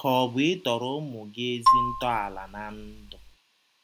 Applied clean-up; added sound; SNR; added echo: none; Marimba, xylophone; -3 dB; none.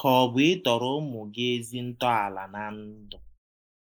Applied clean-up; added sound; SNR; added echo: neural mask model Resemble Enhance denoiser.